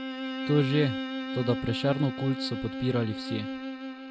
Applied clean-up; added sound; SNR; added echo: none; Bowed string instrument; 5 dB; none.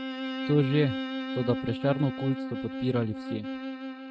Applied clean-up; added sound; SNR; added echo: neural mask model RNNoise.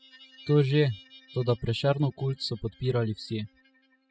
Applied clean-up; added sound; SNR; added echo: classical method spectral subtraction.